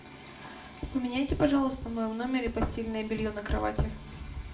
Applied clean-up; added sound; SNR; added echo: none; none; none; reverberation time 0.4 s.